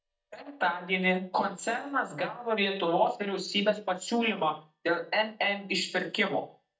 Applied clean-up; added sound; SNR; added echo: neural mask model DeepFilterNet 3.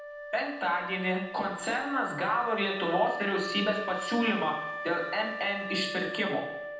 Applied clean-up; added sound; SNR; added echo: none; Wind instrument, woodwind instrument; 8 dB; reverberation time 0.8 s.